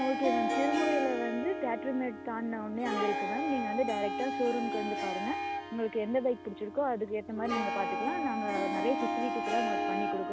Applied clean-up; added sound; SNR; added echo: none; Wind instrument, woodwind instrument + Harp; 0 dB; none.